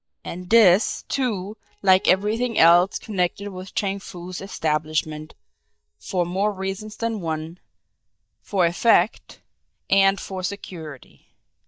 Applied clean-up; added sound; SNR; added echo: neural mask model DeepFilterNet 3.